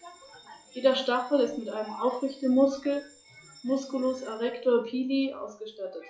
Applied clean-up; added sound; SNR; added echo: classical method log-MMSE.